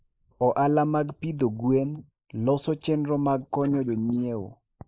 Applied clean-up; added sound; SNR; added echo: neural mask model Resemble Enhance denoiser.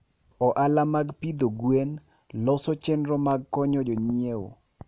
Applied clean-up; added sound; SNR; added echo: none; none; none; none.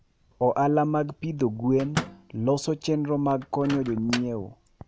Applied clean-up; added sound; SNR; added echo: none; Microwave oven; 13 dB; none.